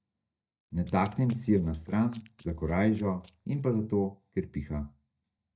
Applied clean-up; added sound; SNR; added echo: neural mask model DeepFilterNet 3.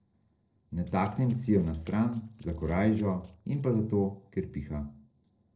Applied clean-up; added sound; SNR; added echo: neural separator model SepFormer DNS4.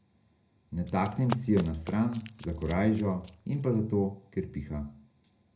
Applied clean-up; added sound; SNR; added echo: none; Run; 15 dB; reverberation time 0.4 s.